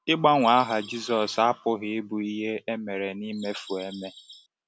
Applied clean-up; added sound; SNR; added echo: none; Bird vocalization, bird call, bird song; 20 dB; none.